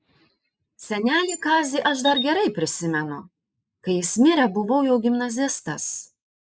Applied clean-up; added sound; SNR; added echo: neural mask model Resemble Enhance denoiser.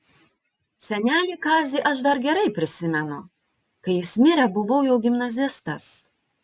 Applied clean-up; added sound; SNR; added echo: none; none; none; none.